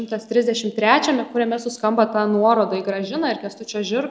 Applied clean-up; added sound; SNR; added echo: none; none; none; none.